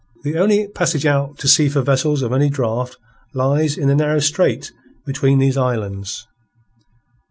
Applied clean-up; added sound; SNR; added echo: none; none; none; none.